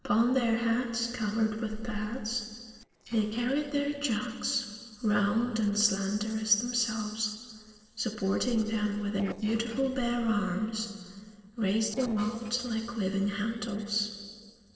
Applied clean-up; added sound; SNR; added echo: neural separator model SepFormer DNS4.